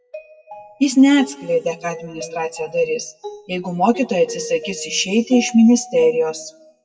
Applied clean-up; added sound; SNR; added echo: classical method WPE with log-MMSE.